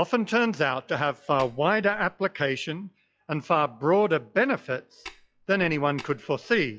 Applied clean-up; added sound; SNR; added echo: classical method log-MMSE.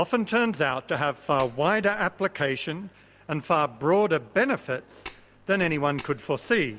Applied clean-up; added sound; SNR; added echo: none; Tap; 20 dB; none.